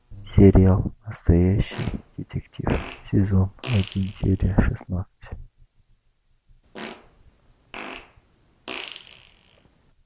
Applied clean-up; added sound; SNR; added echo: none; Fart; 18 dB; none.